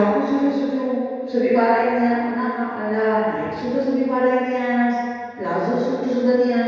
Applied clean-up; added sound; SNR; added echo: none; none; none; reverberation time 1.9 s.